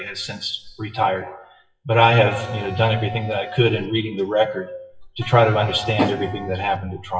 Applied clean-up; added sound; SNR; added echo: classical method WPE with log-MMSE.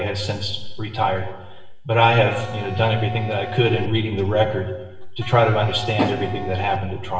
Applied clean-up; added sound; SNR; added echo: none; Wind instrument, woodwind instrument; 13 dB; reverberation time 1.1 s.